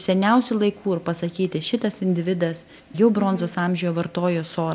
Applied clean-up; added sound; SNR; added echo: none; none; none; none.